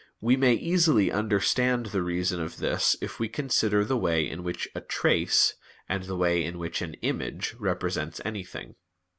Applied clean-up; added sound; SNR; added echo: none; none; none; none.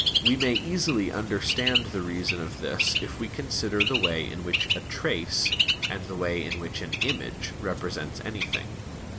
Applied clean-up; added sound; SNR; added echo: none; Bird; 0 dB; none.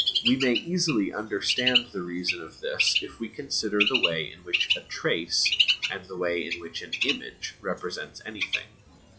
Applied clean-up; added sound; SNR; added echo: classical method log-MMSE.